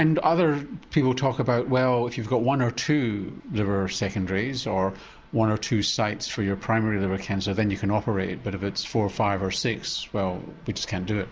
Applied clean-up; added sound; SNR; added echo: none; none; none; none.